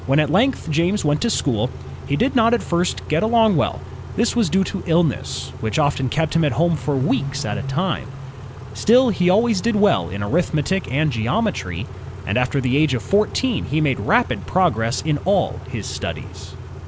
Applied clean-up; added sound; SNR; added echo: none; Idling / Accelerating, revving, vroom / Car; 11 dB; none.